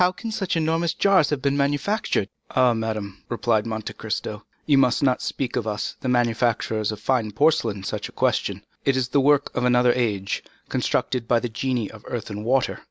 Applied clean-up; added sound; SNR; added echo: none; none; none; none.